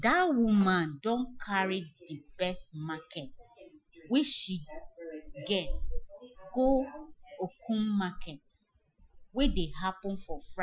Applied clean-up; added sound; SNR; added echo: classical method Wiener filter.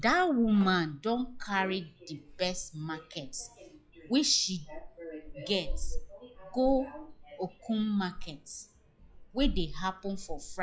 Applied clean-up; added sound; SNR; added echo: classical method log-MMSE.